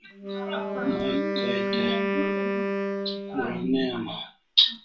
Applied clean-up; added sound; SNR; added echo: none; Wind instrument, woodwind instrument; 1 dB; reverberation time 0.3 s.